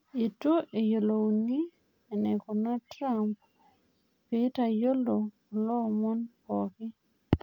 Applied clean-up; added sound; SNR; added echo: none; none; none; none.